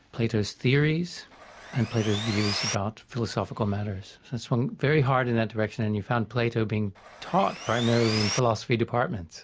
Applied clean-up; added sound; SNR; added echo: none; Sawing; 8 dB; none.